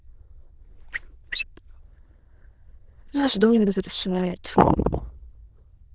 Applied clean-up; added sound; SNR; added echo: neural diffusion model UNIVERSE++.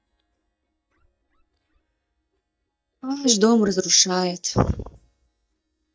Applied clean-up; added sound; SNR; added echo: neural mask model DeepFilterNet 3.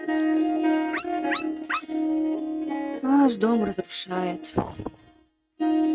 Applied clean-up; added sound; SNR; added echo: neural mask model RNNoise.